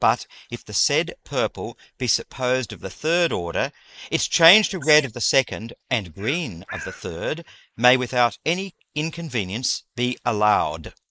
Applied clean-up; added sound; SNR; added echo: neural mask model Resemble Enhance denoiser.